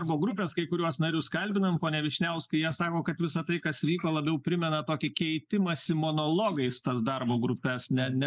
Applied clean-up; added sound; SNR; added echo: neural mask model Resemble Enhance denoiser.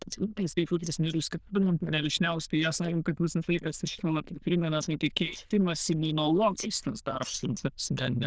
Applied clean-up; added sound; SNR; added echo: neural diffusion model UNIVERSE++.